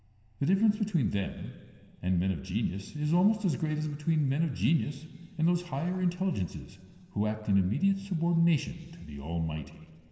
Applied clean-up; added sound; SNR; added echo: none; none; none; reverberation time 2.4 s.